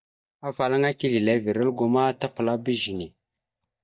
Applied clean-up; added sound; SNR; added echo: neural mask model DeepFilterNet 3.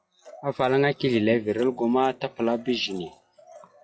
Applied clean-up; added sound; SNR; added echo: classical method WPE with log-MMSE.